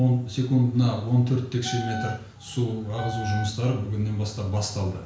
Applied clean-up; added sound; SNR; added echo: none; Wind instrument, woodwind instrument; 11 dB; reverberation time 0.5 s.